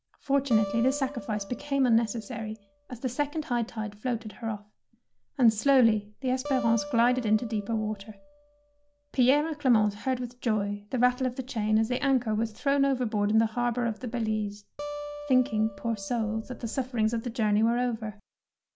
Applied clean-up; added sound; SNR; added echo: none; Acoustic guitar; 14 dB; none.